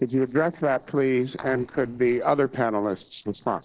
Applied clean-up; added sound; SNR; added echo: neural separator model SepFormer DNS4.